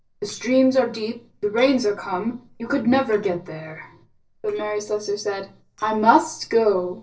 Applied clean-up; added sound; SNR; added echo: neural separator model SepFormer DNS4.